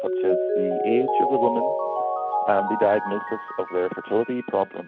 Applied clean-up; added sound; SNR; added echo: none; Mallet percussion; 0 dB; none.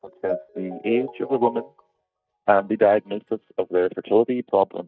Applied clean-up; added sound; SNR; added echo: neural mask model DeepFilterNet 3.